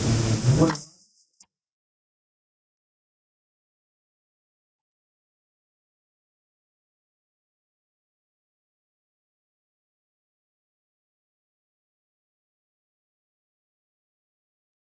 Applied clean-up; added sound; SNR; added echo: neural mask model DeepFilterNet 3.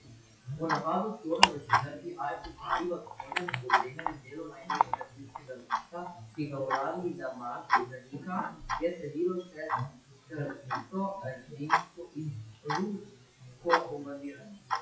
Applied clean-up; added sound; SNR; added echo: classical method WPE with log-MMSE.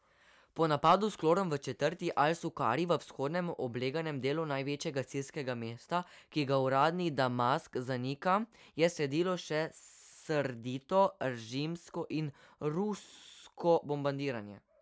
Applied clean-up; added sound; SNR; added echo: none; none; none; none.